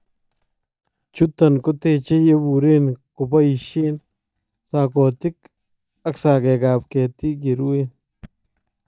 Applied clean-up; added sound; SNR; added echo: neural mask model DeepFilterNet 3.